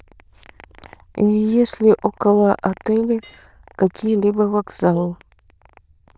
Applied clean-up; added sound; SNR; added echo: neural diffusion model UNIVERSE++.